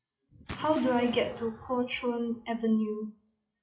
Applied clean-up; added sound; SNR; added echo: classical method WPE with log-MMSE.